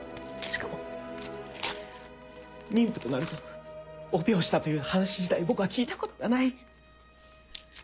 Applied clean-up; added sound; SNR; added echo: none; Tearing; 18 dB; none.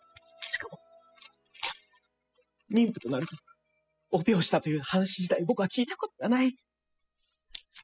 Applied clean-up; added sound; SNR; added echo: classical method spectral subtraction.